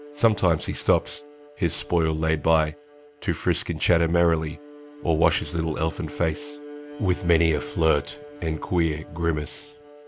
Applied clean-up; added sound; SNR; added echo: none; Bowed string instrument; 18 dB; none.